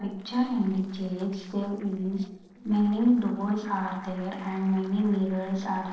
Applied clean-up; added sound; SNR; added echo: neural separator model SepFormer DNS4.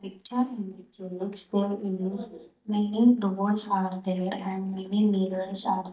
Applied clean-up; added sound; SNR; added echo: neural mask model DeepFilterNet 3.